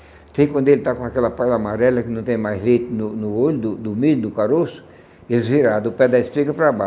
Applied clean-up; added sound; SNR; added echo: none; none; none; none.